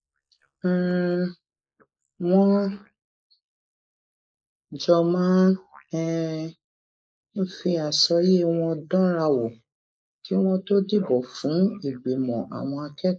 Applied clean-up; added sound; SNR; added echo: neural mask model Resemble Enhance denoiser.